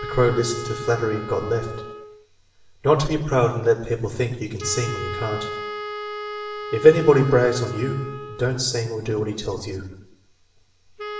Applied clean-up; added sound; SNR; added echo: none; Wind instrument, woodwind instrument; 12 dB; reverberation time 0.8 s.